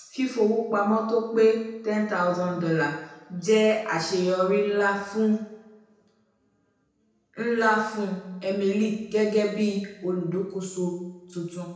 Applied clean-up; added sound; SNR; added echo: none; none; none; reverberation time 0.9 s.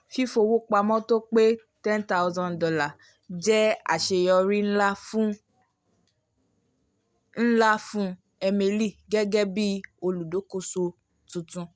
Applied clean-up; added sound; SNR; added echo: none; none; none; none.